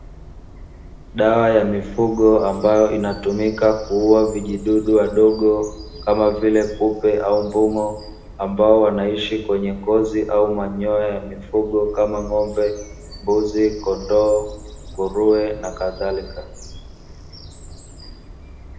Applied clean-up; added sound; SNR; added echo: none; Bird vocalization, bird call, bird song; 17 dB; reverberation time 0.8 s.